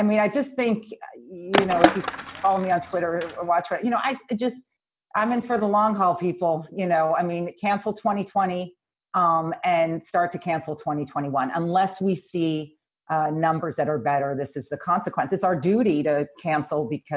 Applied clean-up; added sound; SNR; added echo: none; Skateboard; 1 dB; none.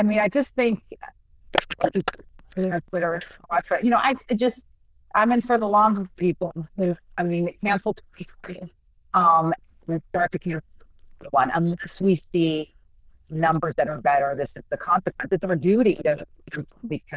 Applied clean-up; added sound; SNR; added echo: neural diffusion model UNIVERSE++.